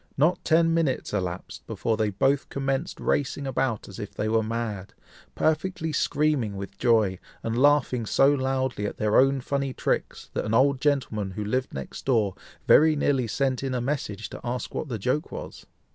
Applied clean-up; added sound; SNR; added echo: none; none; none; none.